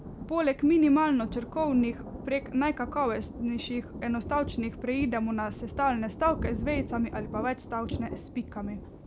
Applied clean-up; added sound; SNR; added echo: none; Thunder; 10 dB; none.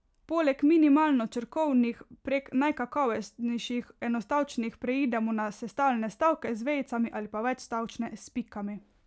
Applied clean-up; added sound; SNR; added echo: none; none; none; none.